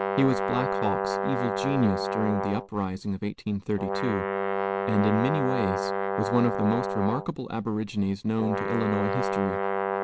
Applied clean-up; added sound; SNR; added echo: none; Brass instrument; 1 dB; none.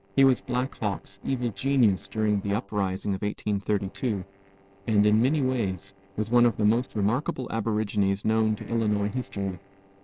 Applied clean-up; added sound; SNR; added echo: neural separator model SepFormer DNS4.